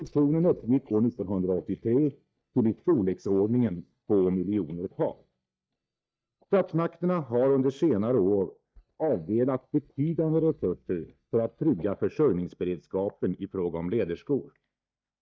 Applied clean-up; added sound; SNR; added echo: neural mask model DeepFilterNet 3.